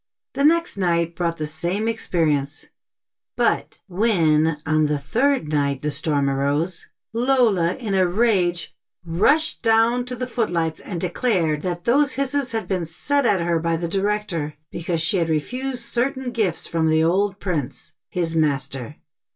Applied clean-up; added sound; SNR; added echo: none; none; none; reverberation time 0.1 s.